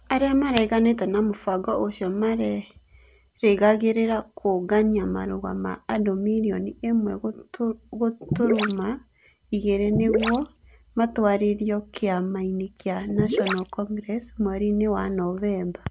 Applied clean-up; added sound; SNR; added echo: none; Gurgling / Liquid; 4 dB; none.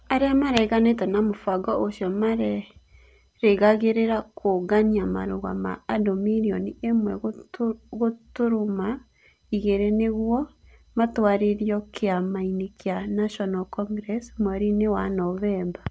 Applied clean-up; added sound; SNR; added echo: none; none; none; none.